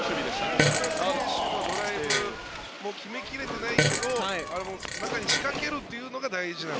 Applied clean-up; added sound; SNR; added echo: none; Fart; 1 dB; none.